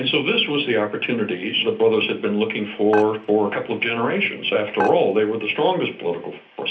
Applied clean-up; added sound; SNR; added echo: none; Dishes, pots, and pans; 12 dB; reverberation time 0.3 s.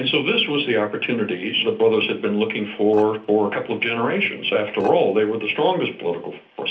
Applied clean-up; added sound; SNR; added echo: neural separator model SepFormer DNS4.